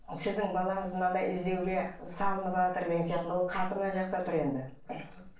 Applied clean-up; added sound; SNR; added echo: neural separator model SepFormer DNS4.